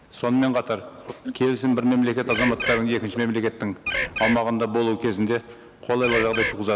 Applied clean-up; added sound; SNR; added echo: none; Bird; 2 dB; none.